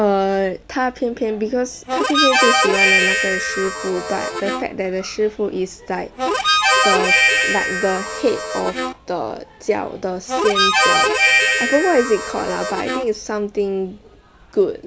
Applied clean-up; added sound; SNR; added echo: none; Harmonica; -3 dB; none.